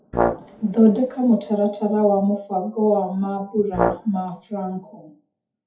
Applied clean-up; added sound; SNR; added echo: classical method WPE with log-MMSE.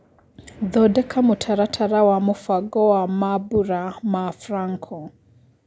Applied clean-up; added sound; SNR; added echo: none; none; none; none.